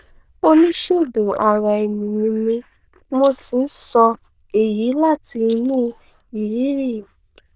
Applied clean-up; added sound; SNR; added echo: neural diffusion model UNIVERSE++.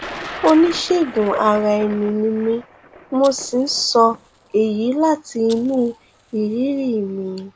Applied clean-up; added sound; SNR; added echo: none; Thunder + Fire; 18 dB; none.